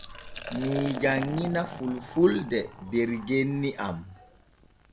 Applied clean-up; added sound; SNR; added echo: none; Liquid; 12 dB; none.